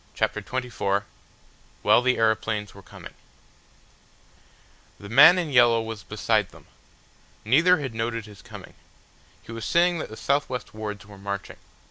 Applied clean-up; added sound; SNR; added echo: none; none; none; none.